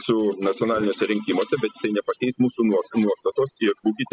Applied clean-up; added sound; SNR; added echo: classical method spectral subtraction.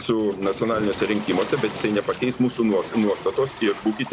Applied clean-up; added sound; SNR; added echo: none; Waves, surf; 12 dB; none.